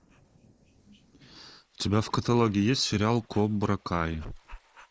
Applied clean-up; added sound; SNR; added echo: neural mask model Resemble Enhance denoiser.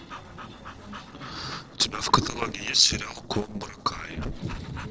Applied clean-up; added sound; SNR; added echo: neural separator model SepFormer DNS4.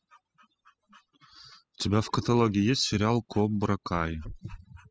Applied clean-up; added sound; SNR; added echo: classical method spectral subtraction.